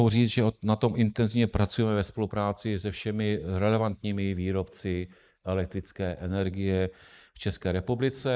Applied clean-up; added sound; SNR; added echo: neural mask model Resemble Enhance denoiser.